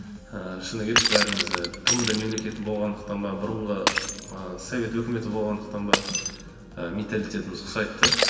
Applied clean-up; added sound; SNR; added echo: none; Shatter; -1 dB; reverberation time 2.9 s.